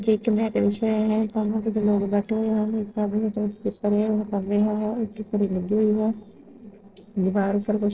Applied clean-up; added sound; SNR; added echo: neural separator model SepFormer DNS4.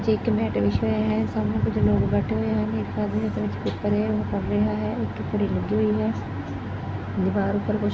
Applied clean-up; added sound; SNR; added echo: none; none; none; none.